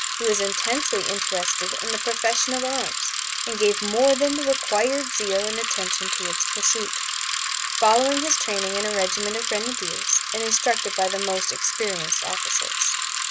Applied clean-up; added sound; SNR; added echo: none; Bicycle; 1 dB; none.